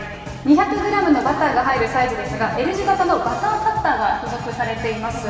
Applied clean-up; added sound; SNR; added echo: none; none; none; reverberation time 2.4 s.